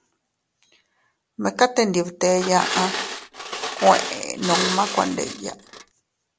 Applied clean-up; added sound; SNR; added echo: none; Glass; 5 dB; none.